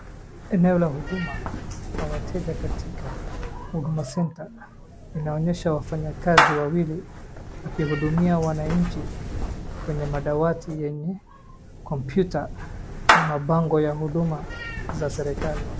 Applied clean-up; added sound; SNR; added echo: none; Meow / Clapping; 3 dB; none.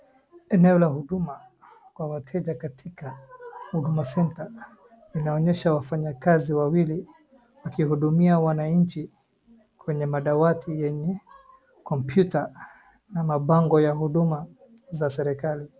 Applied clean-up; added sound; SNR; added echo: none; none; none; none.